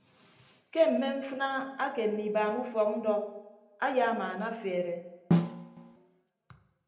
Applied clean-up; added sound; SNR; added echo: none; Snare drum; -2 dB; reverberation time 0.8 s.